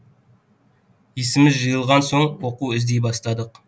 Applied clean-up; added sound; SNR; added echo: none; none; none; none.